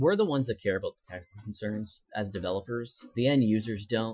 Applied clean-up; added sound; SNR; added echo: classical method Wiener filter.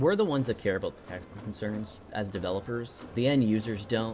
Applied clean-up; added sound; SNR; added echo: none; Crowd; 18 dB; none.